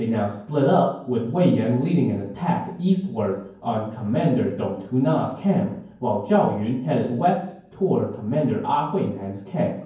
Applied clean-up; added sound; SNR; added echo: none; none; none; reverberation time 0.9 s.